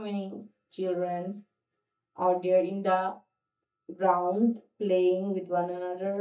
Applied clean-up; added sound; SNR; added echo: neural mask model DeepFilterNet 3.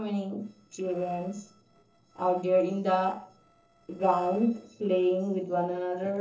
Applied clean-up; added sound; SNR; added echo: neural separator model SepFormer DNS4.